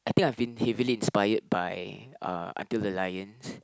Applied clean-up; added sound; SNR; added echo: none; none; none; none.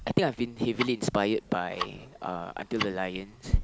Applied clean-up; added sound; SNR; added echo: none; Tick-tock; 5 dB; none.